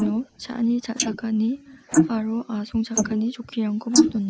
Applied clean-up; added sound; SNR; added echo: neural mask model Resemble Enhance denoiser.